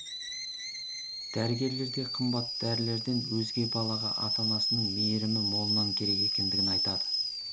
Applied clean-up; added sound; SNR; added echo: none; Boiling / Alarm; -1 dB; none.